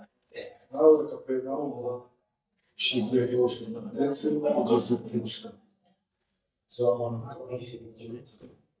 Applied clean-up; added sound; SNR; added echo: neural mask model DeepFilterNet 3.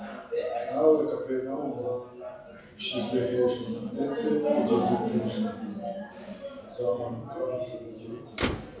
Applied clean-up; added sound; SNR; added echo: none; Motor vehicle (road); 15 dB; reverberation time 0.6 s.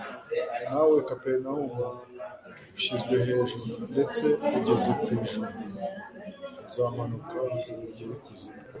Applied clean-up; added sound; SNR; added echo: none; none; none; none.